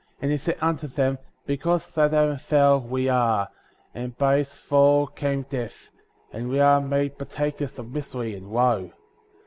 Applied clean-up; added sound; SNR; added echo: none; none; none; none.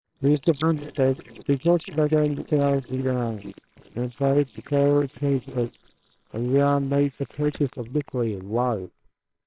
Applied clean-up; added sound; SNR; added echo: neural separator model SepFormer WHAMR!.